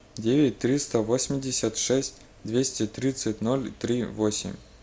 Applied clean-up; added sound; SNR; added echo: none; none; none; none.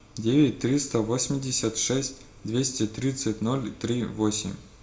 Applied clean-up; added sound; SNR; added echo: none; none; none; reverberation time 0.4 s.